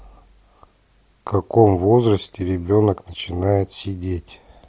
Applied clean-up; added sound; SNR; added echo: none; none; none; none.